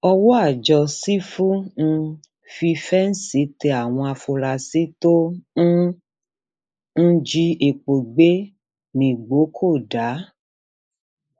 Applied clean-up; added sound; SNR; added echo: neural mask model Resemble Enhance denoiser.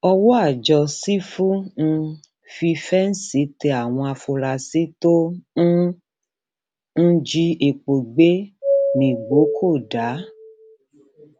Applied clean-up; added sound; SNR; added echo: none; Doorbell; 3 dB; none.